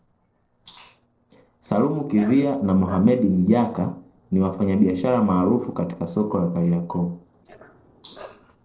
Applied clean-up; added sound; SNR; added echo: neural separator model SepFormer DNS4.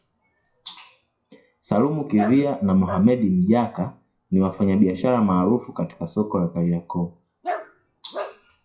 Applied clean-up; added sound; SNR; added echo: classical method WPE with log-MMSE.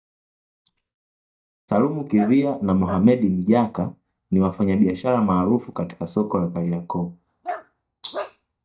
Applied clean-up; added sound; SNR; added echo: neural mask model DeepFilterNet 3.